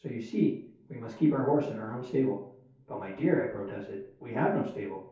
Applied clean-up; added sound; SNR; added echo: none; none; none; reverberation time 0.6 s.